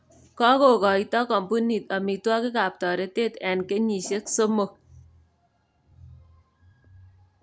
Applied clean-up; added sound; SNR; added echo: none; none; none; none.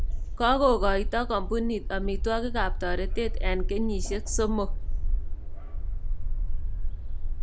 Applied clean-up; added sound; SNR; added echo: none; Bark; -3 dB; none.